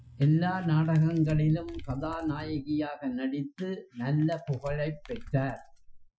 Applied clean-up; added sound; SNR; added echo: classical method Wiener filter.